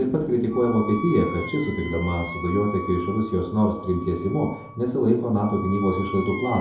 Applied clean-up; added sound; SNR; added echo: none; Wind instrument, woodwind instrument; 12 dB; reverberation time 2.6 s.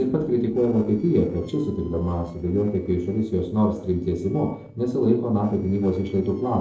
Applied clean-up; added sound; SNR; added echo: neural separator model SepFormer DNS4.